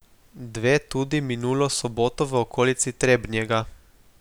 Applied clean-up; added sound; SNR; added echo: none; none; none; none.